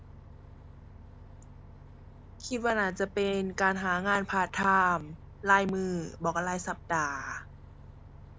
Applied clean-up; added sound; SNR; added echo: none; Bus; 17 dB; none.